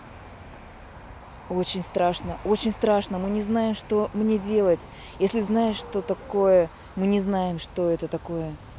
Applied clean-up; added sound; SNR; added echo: none; Bird; 20 dB; none.